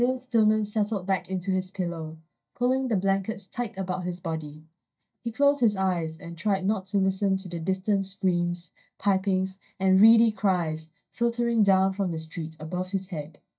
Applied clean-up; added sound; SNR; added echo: neural mask model DeepFilterNet 3.